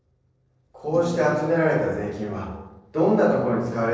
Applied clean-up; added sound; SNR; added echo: neural separator model SepFormer DNS4.